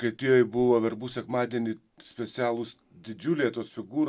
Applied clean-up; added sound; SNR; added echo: none; none; none; none.